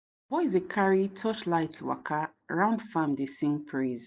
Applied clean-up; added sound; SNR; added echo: neural mask model Resemble Enhance denoiser.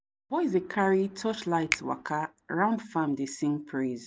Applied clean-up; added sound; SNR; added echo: none; Finger snapping; 11 dB; none.